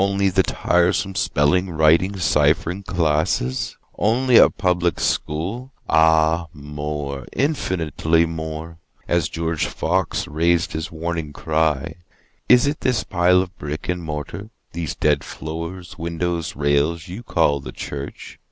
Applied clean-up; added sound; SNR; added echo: none; none; none; none.